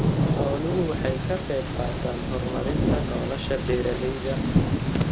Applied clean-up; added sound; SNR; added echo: none; Thunder; -4 dB; none.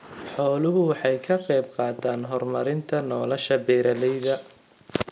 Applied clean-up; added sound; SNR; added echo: none; none; none; none.